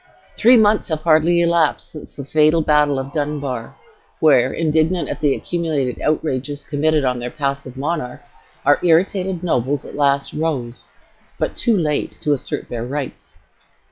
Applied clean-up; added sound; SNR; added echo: classical method log-MMSE.